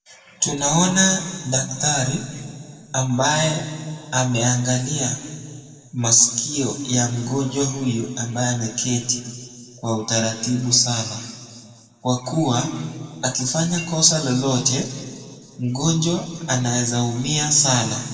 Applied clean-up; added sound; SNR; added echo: none; Chink, clink; 20 dB; reverberation time 2.0 s.